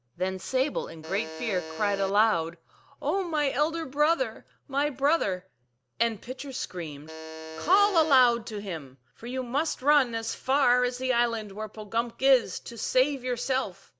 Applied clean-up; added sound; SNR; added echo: none; Alarm; 11 dB; none.